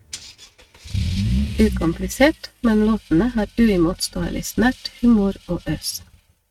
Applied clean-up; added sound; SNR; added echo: neural mask model RNNoise.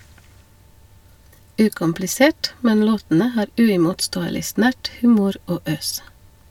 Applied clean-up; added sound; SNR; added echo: none; none; none; none.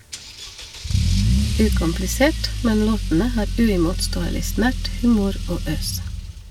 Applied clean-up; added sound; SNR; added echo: none; Engine starting / Accelerating, revving, vroom / Car; 0 dB; none.